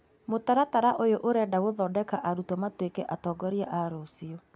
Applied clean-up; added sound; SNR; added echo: none; none; none; none.